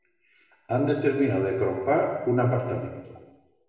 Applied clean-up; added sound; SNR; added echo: none; none; none; reverberation time 1.2 s.